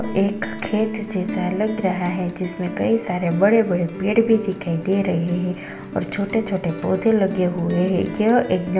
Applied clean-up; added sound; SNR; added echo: none; Guitar; 10 dB; reverberation time 0.7 s.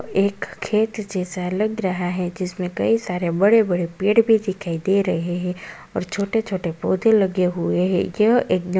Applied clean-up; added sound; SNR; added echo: none; none; none; none.